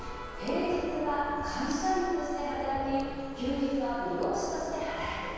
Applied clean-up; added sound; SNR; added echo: none; Tick; 14 dB; reverberation time 2.2 s.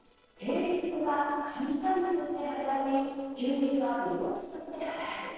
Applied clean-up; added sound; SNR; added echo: neural separator model SepFormer DNS4.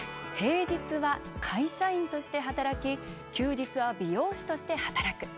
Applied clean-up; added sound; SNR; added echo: none; none; none; none.